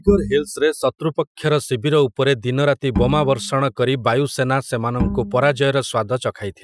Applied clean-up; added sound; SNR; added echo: classical method Wiener filter.